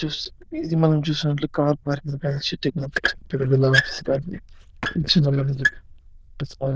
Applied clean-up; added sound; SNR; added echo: neural diffusion model UNIVERSE++.